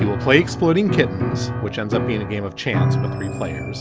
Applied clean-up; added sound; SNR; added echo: none; Piano; 2 dB; none.